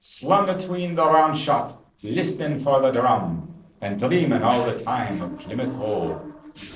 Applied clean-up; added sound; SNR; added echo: neural separator model SepFormer DNS4.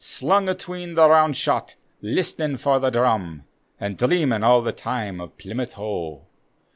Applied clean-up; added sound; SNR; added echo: none; none; none; none.